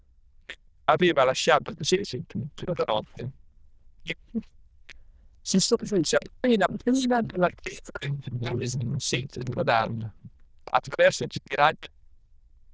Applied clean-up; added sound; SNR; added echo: neural diffusion model UNIVERSE++.